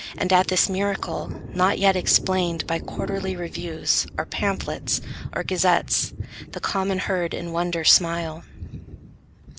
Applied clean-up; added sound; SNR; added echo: none; Thunder; 12 dB; none.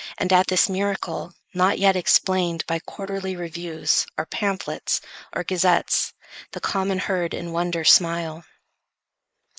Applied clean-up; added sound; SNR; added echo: neural mask model Resemble Enhance denoiser.